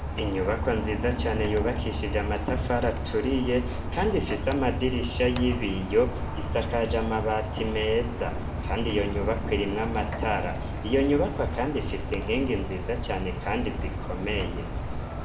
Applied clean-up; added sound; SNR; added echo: none; Rain; 2 dB; reverberation time 0.7 s.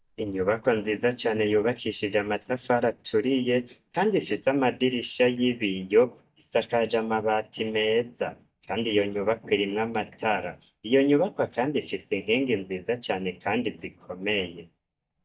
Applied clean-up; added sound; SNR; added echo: neural mask model DeepFilterNet 3.